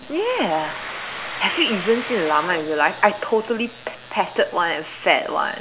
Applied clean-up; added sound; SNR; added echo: none; Domestic sounds, home sounds; 12 dB; none.